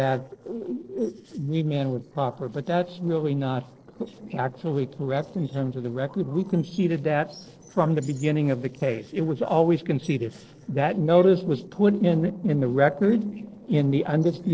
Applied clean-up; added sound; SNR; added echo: neural separator model SepFormer DNS4.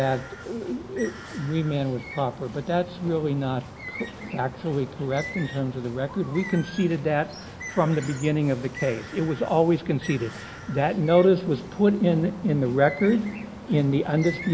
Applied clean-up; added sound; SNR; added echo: none; Bird; 15 dB; none.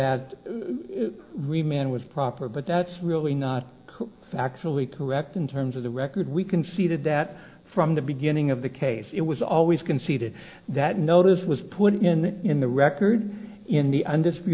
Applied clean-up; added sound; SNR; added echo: none; none; none; none.